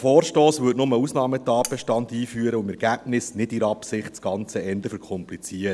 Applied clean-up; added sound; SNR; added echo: none; Cutlery, silverware; 11 dB; none.